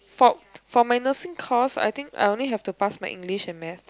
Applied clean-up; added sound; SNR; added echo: none; none; none; none.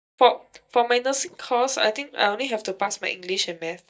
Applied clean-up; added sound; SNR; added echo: neural mask model DeepFilterNet 3.